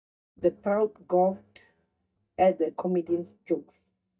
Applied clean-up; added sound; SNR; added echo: neural mask model DeepFilterNet 3.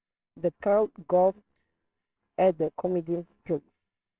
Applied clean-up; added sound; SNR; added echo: neural separator model SepFormer WHAMR!.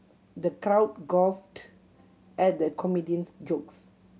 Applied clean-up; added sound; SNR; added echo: none; none; none; none.